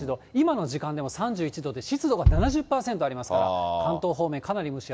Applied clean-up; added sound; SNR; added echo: none; Bass drum; 1 dB; none.